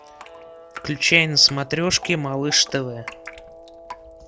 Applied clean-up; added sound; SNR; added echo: none; Drip + Guitar; 17 dB; none.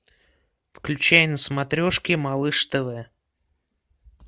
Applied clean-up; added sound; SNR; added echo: none; none; none; none.